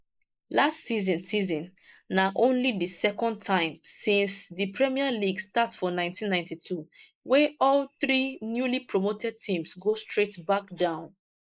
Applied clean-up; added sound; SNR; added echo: neural mask model Resemble Enhance denoiser.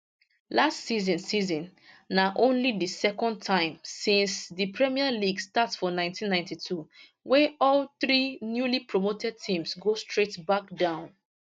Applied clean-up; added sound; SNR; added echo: none; none; none; none.